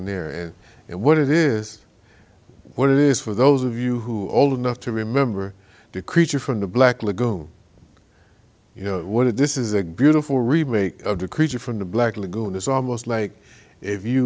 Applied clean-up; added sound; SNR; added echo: none; none; none; none.